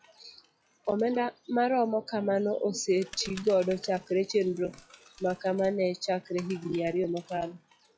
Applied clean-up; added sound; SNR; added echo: classical method log-MMSE.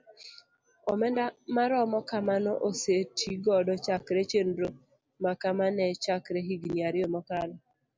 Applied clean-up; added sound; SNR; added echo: none; none; none; none.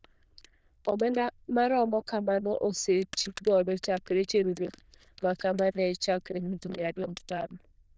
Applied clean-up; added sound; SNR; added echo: neural diffusion model UNIVERSE++.